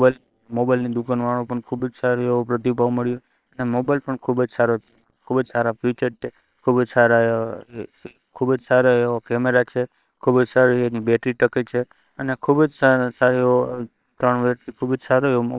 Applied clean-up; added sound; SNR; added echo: neural separator model SepFormer WHAM!.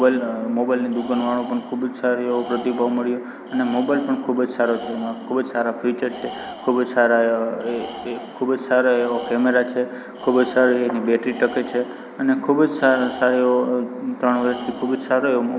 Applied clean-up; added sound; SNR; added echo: none; Tools; 18 dB; none.